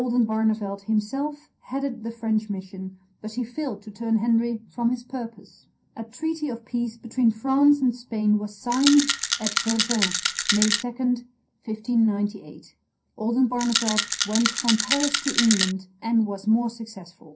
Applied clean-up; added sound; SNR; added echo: none; Rattle; 1 dB; reverberation time 0.3 s.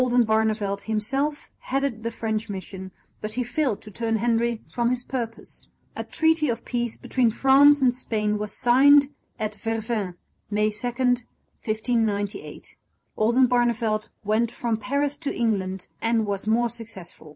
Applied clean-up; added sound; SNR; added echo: none; none; none; none.